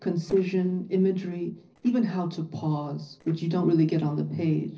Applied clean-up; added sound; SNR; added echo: neural separator model SepFormer DNS4.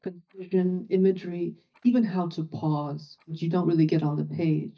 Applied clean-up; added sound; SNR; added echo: neural mask model DeepFilterNet 3.